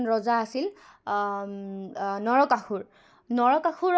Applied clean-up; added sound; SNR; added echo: none; none; none; none.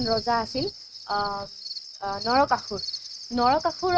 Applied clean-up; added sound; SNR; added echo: neural mask model RNNoise.